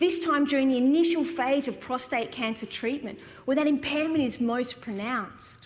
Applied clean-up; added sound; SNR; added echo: none; none; none; none.